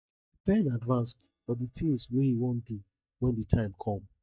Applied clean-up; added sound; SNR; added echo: neural mask model DeepFilterNet 3.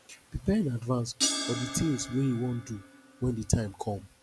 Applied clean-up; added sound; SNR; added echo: none; Crash cymbal; 8 dB; none.